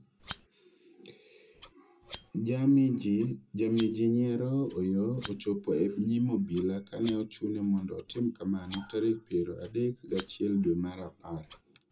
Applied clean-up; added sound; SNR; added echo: none; Scissors; 14 dB; reverberation time 0.2 s.